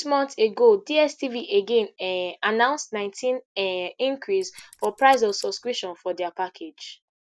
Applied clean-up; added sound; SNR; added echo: none; Scissors; 17 dB; none.